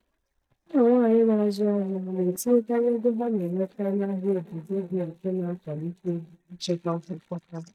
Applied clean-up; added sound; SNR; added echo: neural mask model DeepFilterNet 3.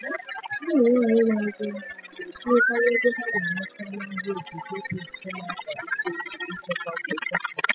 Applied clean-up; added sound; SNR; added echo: classical method spectral subtraction.